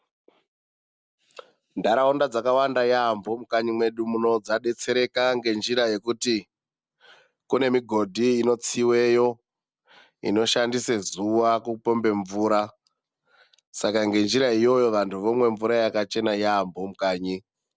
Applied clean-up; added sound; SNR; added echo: none; none; none; none.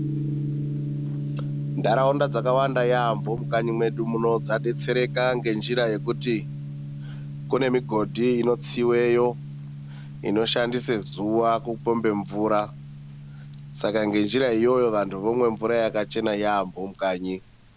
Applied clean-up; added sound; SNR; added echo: none; Gong; 8 dB; none.